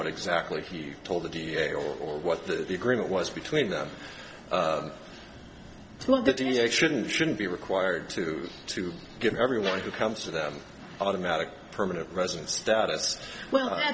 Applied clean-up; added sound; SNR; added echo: none; none; none; none.